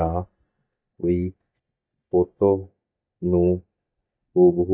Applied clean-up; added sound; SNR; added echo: neural mask model DeepFilterNet 3.